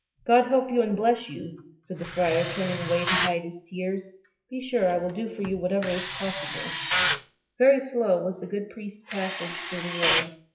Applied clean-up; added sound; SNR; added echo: classical method WPE with log-MMSE.